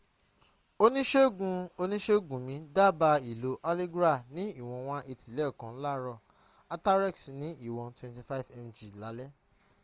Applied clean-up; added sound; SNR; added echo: none; none; none; none.